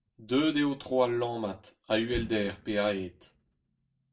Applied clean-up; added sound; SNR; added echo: none; Motor vehicle (road); 18 dB; reverberation time 0.2 s.